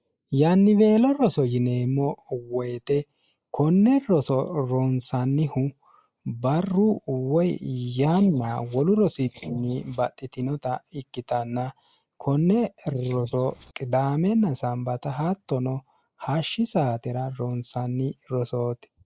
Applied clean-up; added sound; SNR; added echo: neural mask model Resemble Enhance denoiser.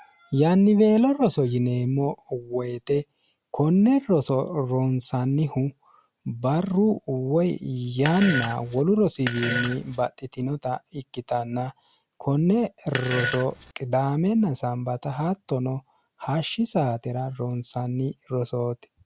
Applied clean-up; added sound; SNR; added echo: none; Fart; 6 dB; none.